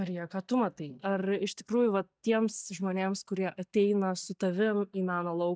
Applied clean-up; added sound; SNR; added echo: neural mask model DeepFilterNet 3.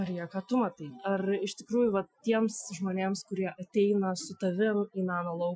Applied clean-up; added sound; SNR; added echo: classical method Wiener filter.